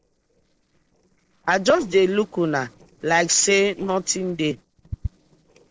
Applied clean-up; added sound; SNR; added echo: neural separator model SepFormer DNS4.